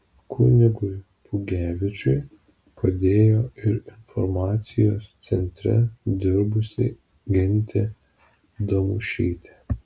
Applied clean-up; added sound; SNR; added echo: none; none; none; none.